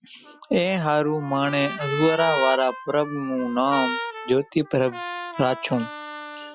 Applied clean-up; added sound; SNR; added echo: classical method Wiener filter.